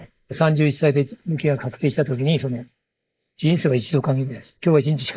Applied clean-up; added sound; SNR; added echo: neural mask model Resemble Enhance denoiser.